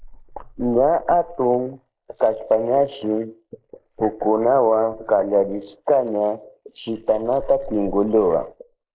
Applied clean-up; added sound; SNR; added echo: neural mask model Resemble Enhance denoiser.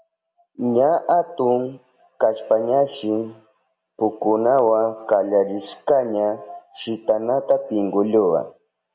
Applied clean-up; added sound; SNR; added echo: none; none; none; none.